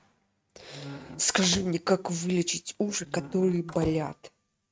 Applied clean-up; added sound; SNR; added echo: neural mask model RNNoise.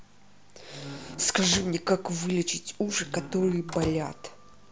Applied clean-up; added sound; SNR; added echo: none; Squeak / Slam / Wood; 13 dB; none.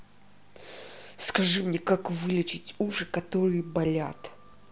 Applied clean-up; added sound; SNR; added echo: none; none; none; none.